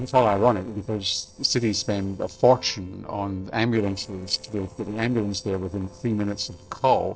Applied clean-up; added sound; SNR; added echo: neural separator model SepFormer DNS4.